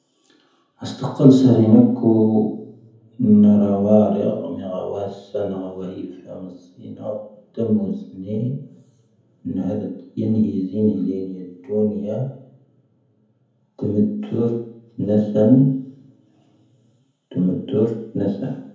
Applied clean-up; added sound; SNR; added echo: none; none; none; reverberation time 0.7 s.